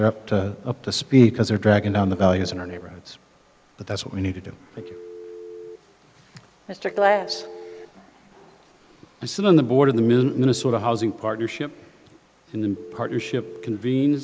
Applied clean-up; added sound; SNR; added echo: none; Telephone; 20 dB; none.